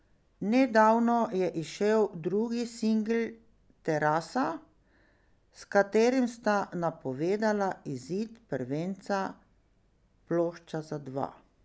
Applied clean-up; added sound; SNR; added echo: none; none; none; none.